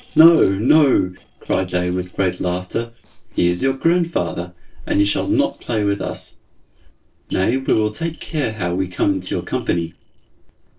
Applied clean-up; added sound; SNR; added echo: neural separator model SepFormer DNS4.